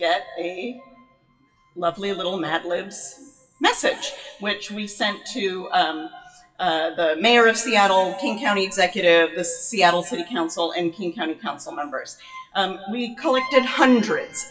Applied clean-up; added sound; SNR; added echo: classical method WPE with log-MMSE.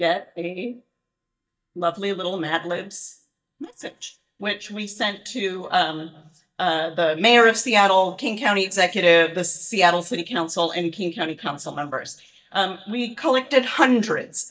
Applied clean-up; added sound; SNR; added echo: neural mask model DeepFilterNet 3.